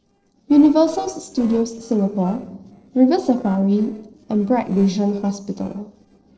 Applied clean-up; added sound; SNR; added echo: neural separator model SepFormer DNS4.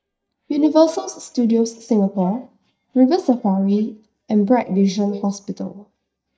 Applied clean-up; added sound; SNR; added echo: neural mask model DeepFilterNet 3.